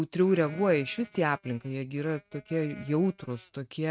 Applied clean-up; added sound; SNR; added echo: neural mask model RNNoise.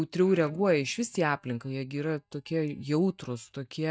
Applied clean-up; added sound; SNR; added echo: neural mask model DeepFilterNet 3.